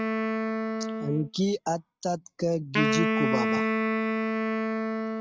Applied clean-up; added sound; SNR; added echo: neural mask model RNNoise.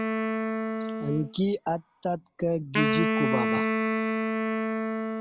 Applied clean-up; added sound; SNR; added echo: none; Wind instrument, woodwind instrument; -3 dB; none.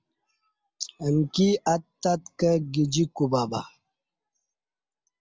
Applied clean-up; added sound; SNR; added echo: none; none; none; none.